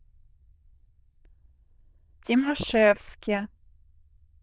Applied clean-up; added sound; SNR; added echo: neural diffusion model UNIVERSE++.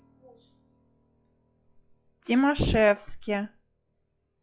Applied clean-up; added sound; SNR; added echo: classical method log-MMSE.